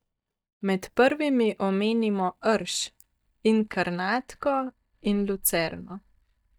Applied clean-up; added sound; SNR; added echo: neural mask model DeepFilterNet 3.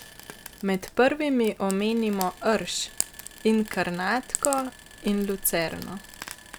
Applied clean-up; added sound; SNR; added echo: none; Frying (food); 12 dB; none.